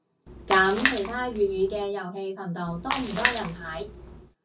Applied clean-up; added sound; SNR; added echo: none; Splash, splatter; 4 dB; reverberation time 0.3 s.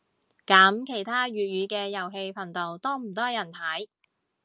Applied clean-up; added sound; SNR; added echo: none; none; none; none.